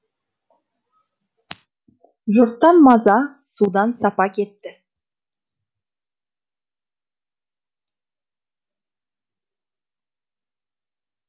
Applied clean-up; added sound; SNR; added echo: none; none; none; none.